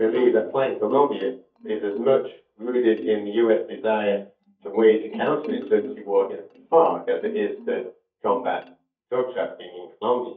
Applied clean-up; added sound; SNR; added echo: neural mask model DeepFilterNet 3.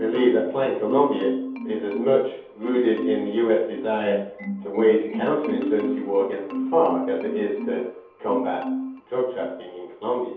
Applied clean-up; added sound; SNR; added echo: none; Marimba, xylophone; 7 dB; reverberation time 0.7 s.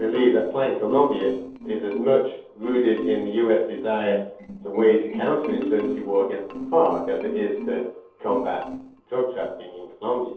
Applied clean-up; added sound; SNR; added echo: neural separator model SepFormer DNS4.